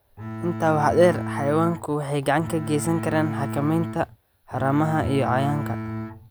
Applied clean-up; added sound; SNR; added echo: none; Bowed string instrument; 7 dB; none.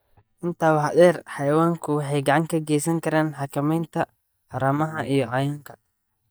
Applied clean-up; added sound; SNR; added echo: neural mask model DeepFilterNet 3.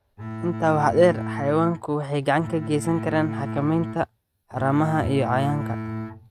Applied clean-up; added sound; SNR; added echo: neural mask model RNNoise.